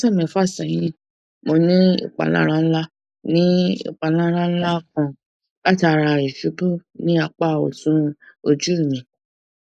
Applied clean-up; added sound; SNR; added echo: neural mask model Resemble Enhance denoiser.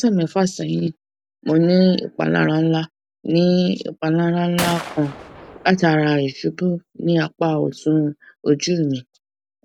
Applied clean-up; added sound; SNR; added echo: none; Gunshot, gunfire; 13 dB; none.